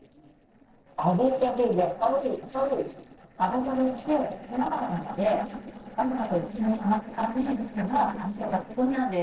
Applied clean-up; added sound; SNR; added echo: neural separator model SepFormer DNS4.